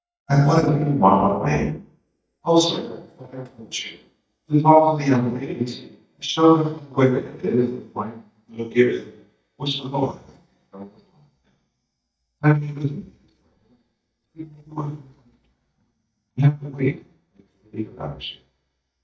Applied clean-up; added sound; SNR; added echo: neural mask model DeepFilterNet 3.